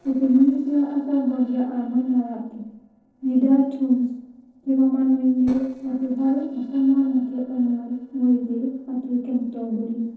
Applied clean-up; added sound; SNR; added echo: neural separator model SepFormer DNS4.